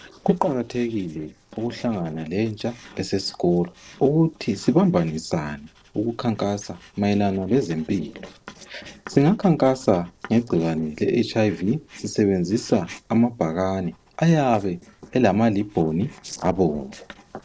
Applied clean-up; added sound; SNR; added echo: neural separator model SepFormer DNS4.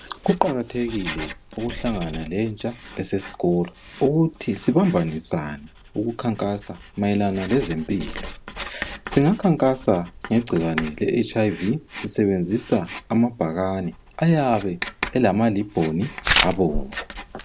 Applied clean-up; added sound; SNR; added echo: none; Writing; 10 dB; none.